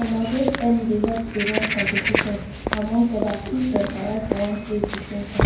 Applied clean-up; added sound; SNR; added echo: none; Walk, footsteps / Bird vocalization, bird call, bird song; 2 dB; reverberation time 0.9 s.